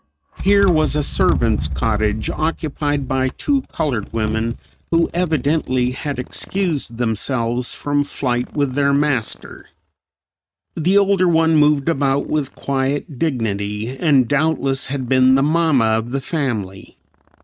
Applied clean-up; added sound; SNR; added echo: neural mask model RNNoise.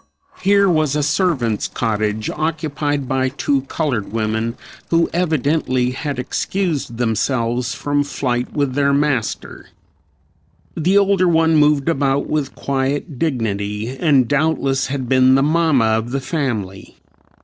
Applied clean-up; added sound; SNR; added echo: neural separator model SepFormer DNS4.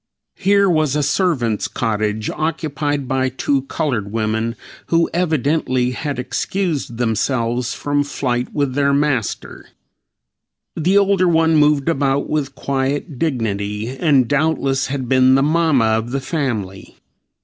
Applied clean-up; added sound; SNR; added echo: none; none; none; none.